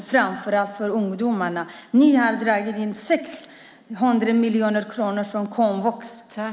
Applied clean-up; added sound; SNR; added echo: none; none; none; none.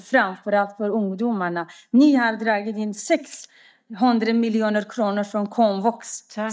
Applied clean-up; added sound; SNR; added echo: neural mask model DeepFilterNet 3.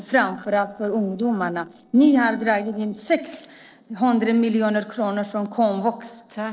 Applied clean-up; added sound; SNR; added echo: neural separator model SepFormer DNS4.